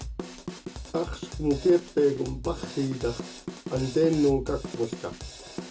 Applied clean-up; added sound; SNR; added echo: none; Drum kit; 10 dB; reverberation time 0.2 s.